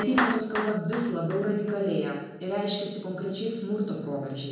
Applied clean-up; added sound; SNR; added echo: none; Clapping; 9 dB; reverberation time 0.9 s.